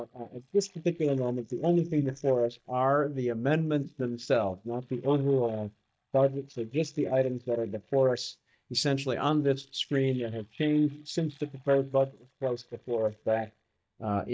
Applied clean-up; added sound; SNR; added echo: neural mask model DeepFilterNet 3.